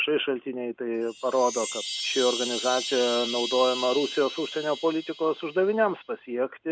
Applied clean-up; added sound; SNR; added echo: none; Chime; 9 dB; none.